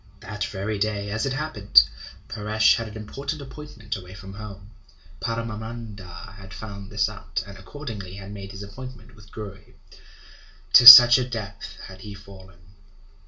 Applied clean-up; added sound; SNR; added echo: none; none; none; reverberation time 0.2 s.